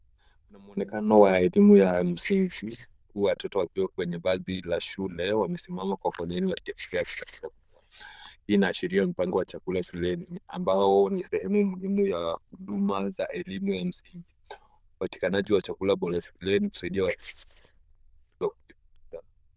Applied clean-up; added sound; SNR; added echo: neural diffusion model UNIVERSE++.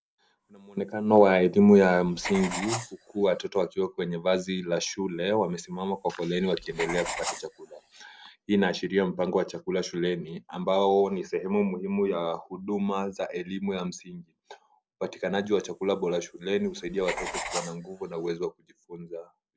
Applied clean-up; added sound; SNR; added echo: none; Writing; 13 dB; none.